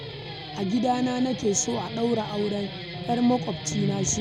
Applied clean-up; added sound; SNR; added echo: none; Guitar; 8 dB; none.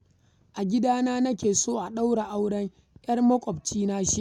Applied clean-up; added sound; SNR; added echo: none; none; none; none.